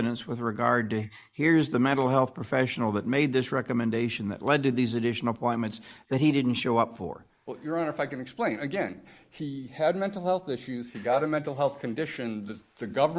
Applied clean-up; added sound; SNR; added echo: neural mask model Resemble Enhance denoiser.